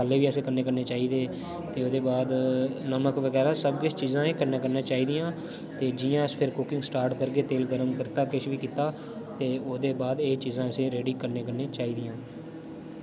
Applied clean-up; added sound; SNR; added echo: none; none; none; none.